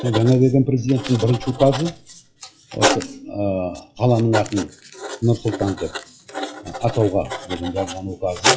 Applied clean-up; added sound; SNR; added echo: classical method WPE with log-MMSE.